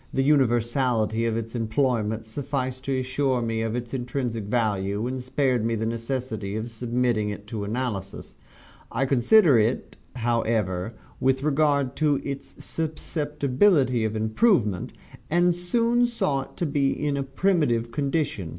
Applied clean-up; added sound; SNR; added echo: none; none; none; none.